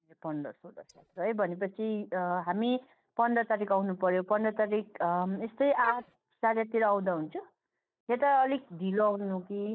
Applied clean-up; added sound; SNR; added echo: neural mask model DeepFilterNet 3.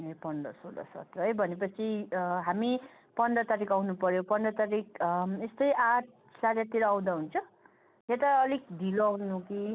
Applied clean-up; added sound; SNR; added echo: none; none; none; none.